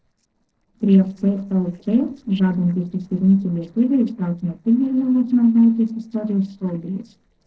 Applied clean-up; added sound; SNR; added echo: neural separator model SepFormer DNS4.